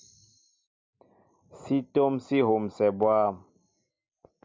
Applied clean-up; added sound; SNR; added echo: none; none; none; none.